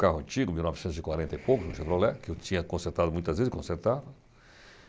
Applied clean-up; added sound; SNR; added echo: none; none; none; none.